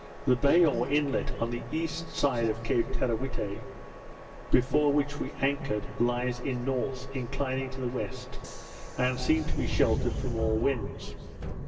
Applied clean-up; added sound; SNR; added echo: none; Subway, metro, underground; 10 dB; reverberation time 1.7 s.